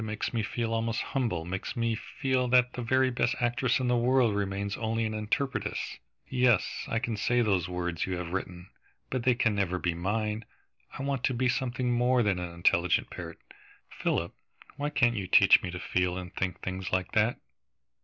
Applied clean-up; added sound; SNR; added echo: none; none; none; none.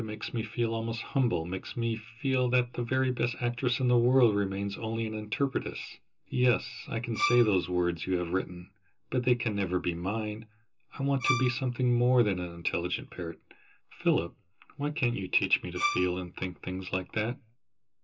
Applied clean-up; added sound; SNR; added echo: none; Bowed string instrument; 5 dB; reverberation time 0.2 s.